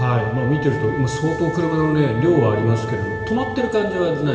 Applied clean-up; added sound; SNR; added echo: none; Wind instrument, woodwind instrument; 9 dB; reverberation time 2.6 s.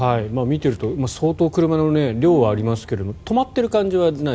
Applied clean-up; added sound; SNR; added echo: none; none; none; none.